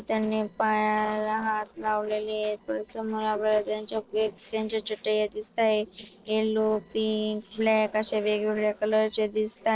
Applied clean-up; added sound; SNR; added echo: neural separator model SepFormer DNS4.